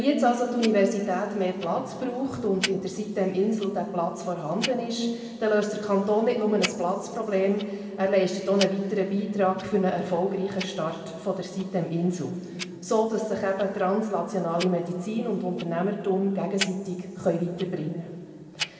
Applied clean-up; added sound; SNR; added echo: none; Tick-tock; 15 dB; reverberation time 2.1 s.